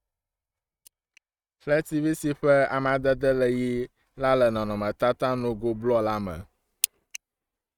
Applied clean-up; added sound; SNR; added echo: neural mask model RNNoise.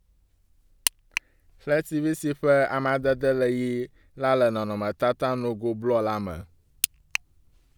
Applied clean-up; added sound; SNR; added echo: none; none; none; none.